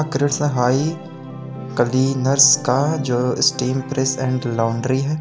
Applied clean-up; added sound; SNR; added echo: none; Organ; 12 dB; none.